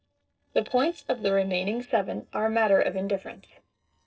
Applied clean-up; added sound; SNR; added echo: neural separator model SepFormer DNS4.